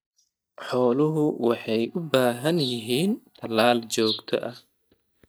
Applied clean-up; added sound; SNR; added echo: neural mask model DeepFilterNet 3.